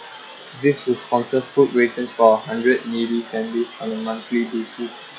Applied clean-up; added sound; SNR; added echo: classical method log-MMSE.